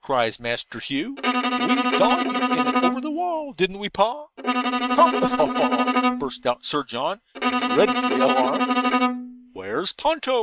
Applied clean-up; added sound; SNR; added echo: neural mask model RNNoise.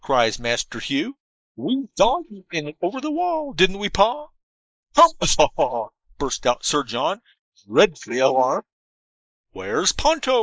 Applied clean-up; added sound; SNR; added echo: neural mask model Resemble Enhance denoiser.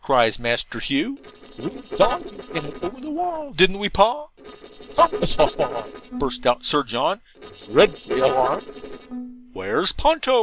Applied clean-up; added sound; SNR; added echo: neural separator model SepFormer DNS4.